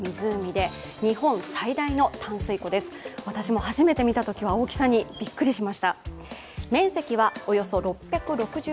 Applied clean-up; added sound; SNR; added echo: none; none; none; none.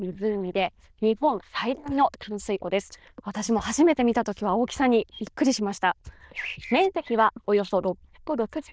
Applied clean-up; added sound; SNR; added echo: neural diffusion model UNIVERSE++.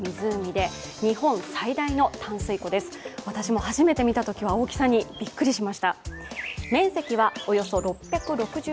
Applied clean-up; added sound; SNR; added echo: none; Bird; 16 dB; none.